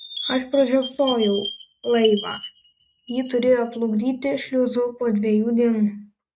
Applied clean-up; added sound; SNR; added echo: neural mask model RNNoise.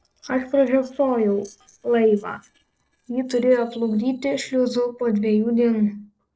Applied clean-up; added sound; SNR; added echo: neural separator model SepFormer DNS4.